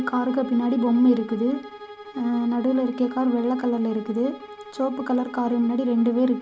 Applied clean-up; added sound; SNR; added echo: none; Bowed string instrument; 17 dB; none.